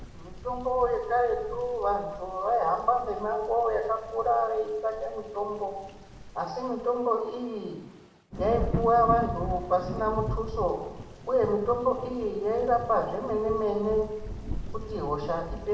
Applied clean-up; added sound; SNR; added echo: none; Thunder / Rain; 9 dB; reverberation time 0.8 s.